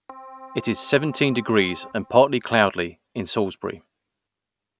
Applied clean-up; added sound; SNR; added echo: none; Keyboard (musical); 19 dB; none.